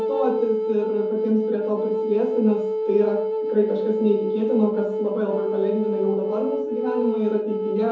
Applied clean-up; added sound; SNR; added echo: none; Wind instrument, woodwind instrument; 1 dB; reverberation time 0.5 s.